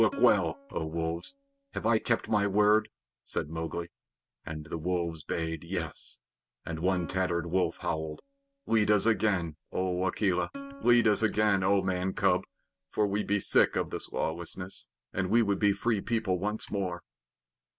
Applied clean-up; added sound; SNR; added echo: none; Plucked string instrument; 19 dB; none.